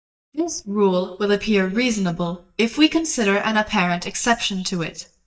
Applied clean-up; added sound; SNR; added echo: neural mask model DeepFilterNet 3.